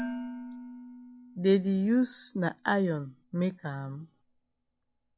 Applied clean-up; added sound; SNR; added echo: none; Dishes, pots, and pans; 14 dB; none.